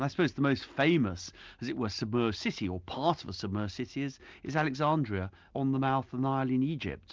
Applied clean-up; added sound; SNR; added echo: none; none; none; none.